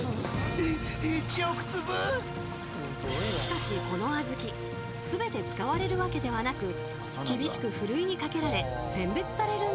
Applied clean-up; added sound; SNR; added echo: none; Toilet flush; 17 dB; none.